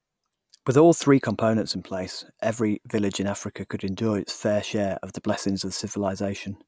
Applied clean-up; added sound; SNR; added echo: none; none; none; none.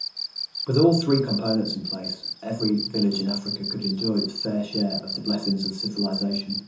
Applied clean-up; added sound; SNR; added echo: none; Cricket; 7 dB; reverberation time 0.5 s.